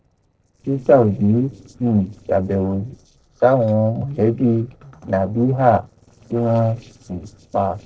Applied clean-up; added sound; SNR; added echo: neural separator model SepFormer DNS4.